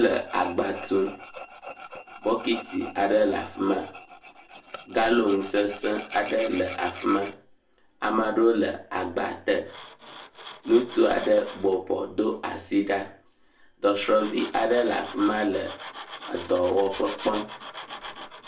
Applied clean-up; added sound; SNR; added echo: none; Tools; 16 dB; reverberation time 0.3 s.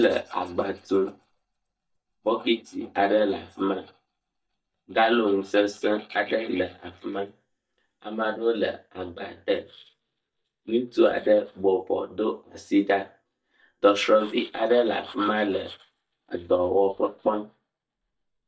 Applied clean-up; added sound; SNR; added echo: neural mask model DeepFilterNet 3.